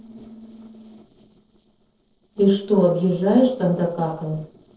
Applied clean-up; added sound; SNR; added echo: neural separator model SepFormer DNS4.